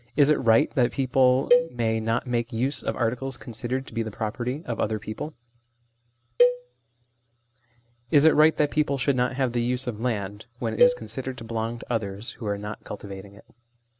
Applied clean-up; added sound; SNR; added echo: none; Cowbell; 2 dB; none.